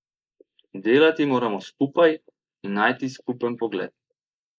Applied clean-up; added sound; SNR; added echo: neural mask model Resemble Enhance denoiser.